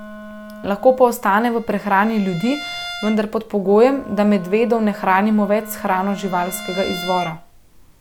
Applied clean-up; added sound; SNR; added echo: none; Bowed string instrument + Wind instrument, woodwind instrument; 15 dB; none.